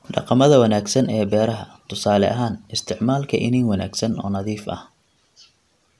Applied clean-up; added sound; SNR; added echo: none; none; none; none.